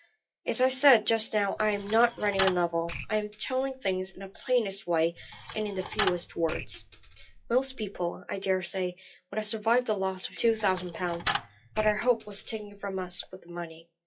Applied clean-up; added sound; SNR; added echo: classical method WPE with log-MMSE.